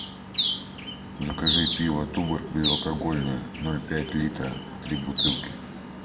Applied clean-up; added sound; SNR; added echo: none; Bird; 1 dB; reverberation time 1.2 s.